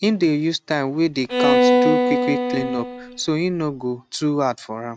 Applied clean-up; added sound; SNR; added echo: neural mask model RNNoise.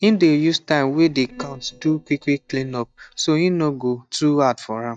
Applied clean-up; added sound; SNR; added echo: neural mask model DeepFilterNet 3.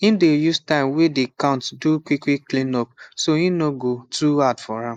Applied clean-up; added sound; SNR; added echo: neural mask model Resemble Enhance denoiser.